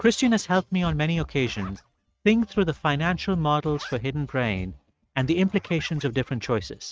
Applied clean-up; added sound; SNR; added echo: neural mask model RNNoise.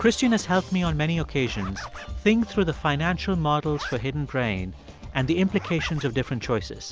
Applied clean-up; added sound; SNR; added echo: none; Zipper (clothing); 20 dB; none.